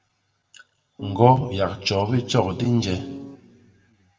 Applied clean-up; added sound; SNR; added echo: none; Piano; 13 dB; reverberation time 1.0 s.